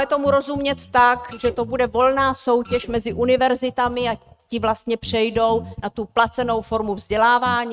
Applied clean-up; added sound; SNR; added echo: neural mask model RNNoise.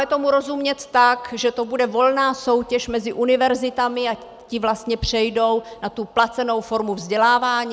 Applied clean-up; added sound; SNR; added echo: none; none; none; none.